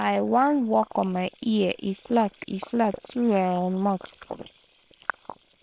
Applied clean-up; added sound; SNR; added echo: neural separator model SepFormer WHAM!.